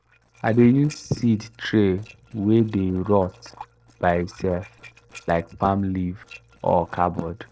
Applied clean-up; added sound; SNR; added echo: neural separator model SepFormer DNS4.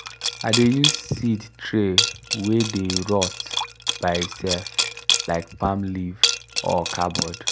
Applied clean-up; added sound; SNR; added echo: none; Liquid; 2 dB; none.